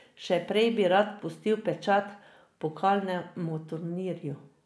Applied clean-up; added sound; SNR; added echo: none; none; none; none.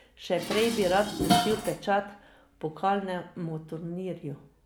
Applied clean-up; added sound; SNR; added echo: none; Dishes, pots, and pans; 4 dB; none.